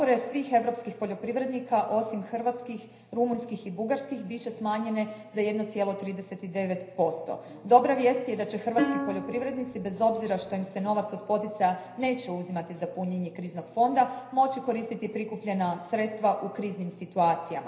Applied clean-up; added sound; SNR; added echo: none; Plucked string instrument; 5 dB; reverberation time 0.9 s.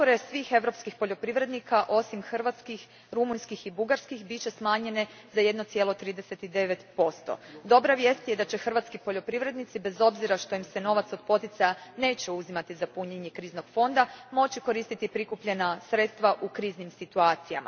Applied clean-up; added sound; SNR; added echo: none; none; none; none.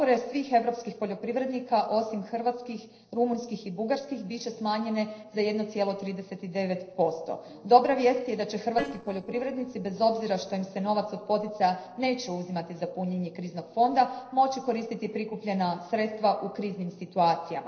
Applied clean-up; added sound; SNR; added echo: neural separator model SepFormer DNS4.